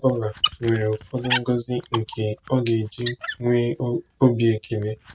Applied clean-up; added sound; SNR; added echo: none; Squeak; 10 dB; none.